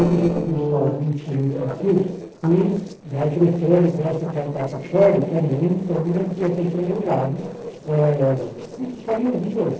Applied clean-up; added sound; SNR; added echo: neural separator model SepFormer DNS4.